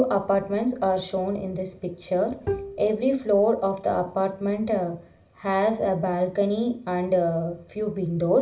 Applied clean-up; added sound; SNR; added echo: none; Bowed string instrument; 8 dB; reverberation time 0.4 s.